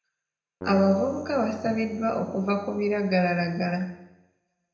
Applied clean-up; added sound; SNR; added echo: none; Keyboard (musical); 15 dB; reverberation time 0.8 s.